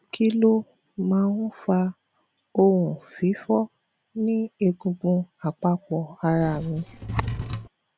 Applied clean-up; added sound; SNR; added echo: none; Wood / Tools; 7 dB; none.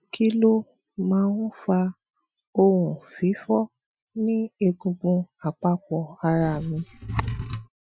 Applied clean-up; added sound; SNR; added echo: classical method Wiener filter.